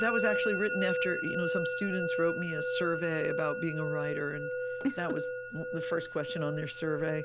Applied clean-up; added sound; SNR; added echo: none; Musical instrument; 0 dB; none.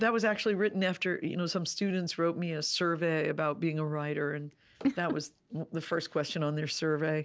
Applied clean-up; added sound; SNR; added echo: none; none; none; none.